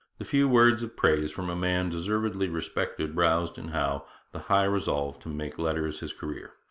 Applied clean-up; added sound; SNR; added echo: none; none; none; none.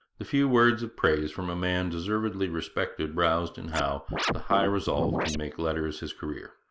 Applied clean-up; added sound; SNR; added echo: neural mask model Resemble Enhance denoiser.